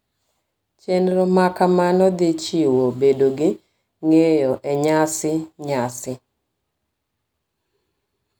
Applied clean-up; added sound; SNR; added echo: none; none; none; none.